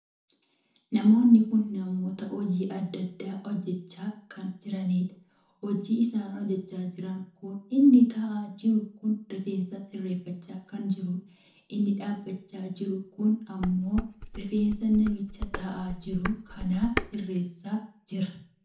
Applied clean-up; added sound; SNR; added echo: none; Dishes, pots, and pans; 9 dB; reverberation time 0.6 s.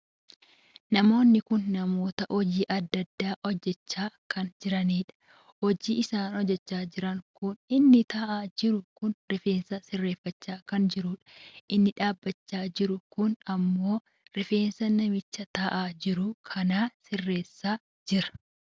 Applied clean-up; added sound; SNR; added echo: none; none; none; none.